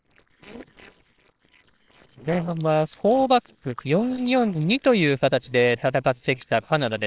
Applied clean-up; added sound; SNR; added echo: neural separator model SepFormer WHAMR!.